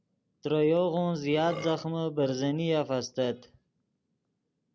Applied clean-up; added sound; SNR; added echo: none; Burping, eructation; 20 dB; none.